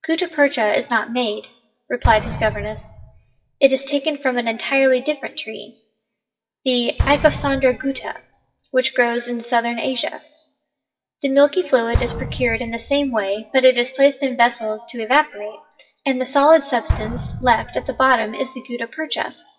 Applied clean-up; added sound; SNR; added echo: classical method WPE with log-MMSE.